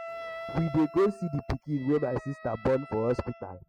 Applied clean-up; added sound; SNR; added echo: classical method spectral subtraction.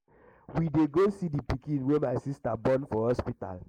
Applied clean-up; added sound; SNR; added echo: neural mask model Resemble Enhance denoiser.